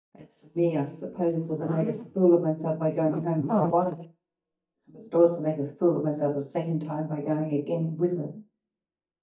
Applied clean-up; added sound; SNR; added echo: neural mask model DeepFilterNet 3.